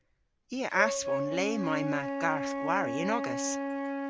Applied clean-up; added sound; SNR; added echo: none; Wind instrument, woodwind instrument; 1 dB; none.